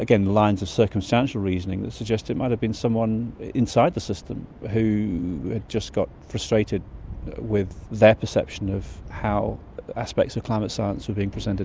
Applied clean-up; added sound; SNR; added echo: none; none; none; none.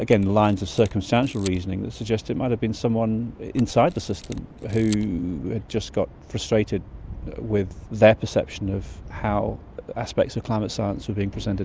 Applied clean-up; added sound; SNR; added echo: none; Camera; 19 dB; none.